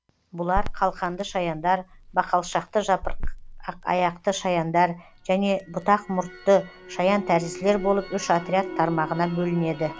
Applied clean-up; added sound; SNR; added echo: none; Crackle; 10 dB; none.